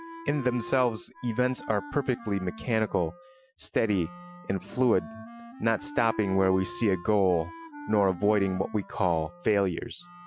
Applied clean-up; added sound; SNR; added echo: classical method Wiener filter.